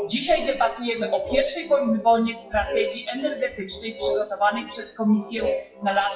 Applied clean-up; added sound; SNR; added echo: classical method WPE with log-MMSE.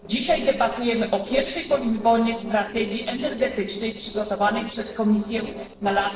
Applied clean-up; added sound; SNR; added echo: neural separator model SepFormer DNS4.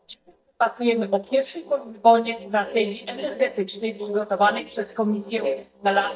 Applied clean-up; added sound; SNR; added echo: neural mask model DeepFilterNet 3.